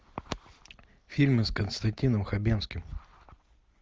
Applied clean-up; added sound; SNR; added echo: none; none; none; none.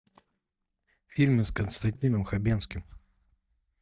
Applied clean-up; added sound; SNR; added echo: neural mask model DeepFilterNet 3.